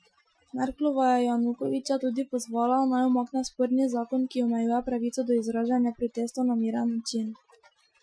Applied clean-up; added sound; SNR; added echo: classical method Wiener filter.